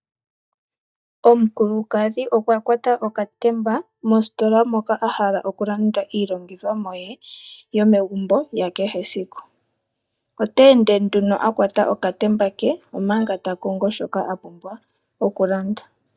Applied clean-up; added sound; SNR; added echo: neural mask model DeepFilterNet 3.